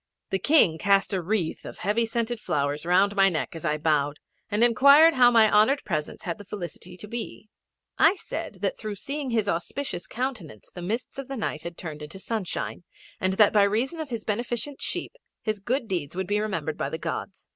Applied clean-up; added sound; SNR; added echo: none; none; none; none.